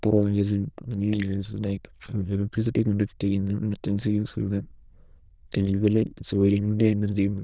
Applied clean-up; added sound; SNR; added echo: neural diffusion model UNIVERSE++.